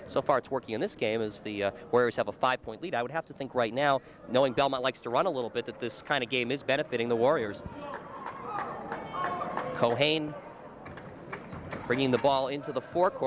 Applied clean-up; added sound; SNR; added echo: none; none; none; none.